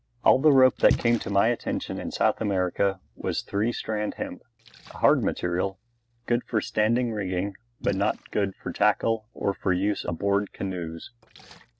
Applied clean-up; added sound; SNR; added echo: none; Splash, splatter; 17 dB; none.